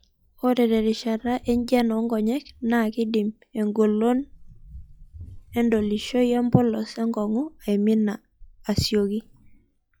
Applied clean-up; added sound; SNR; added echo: classical method log-MMSE.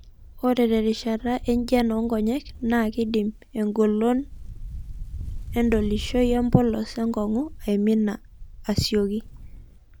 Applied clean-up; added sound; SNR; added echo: none; Wind; 12 dB; none.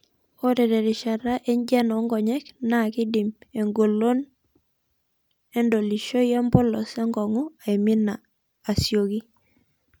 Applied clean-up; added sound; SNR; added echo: none; none; none; none.